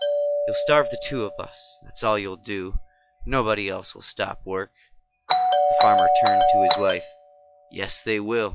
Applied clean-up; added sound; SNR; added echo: classical method log-MMSE.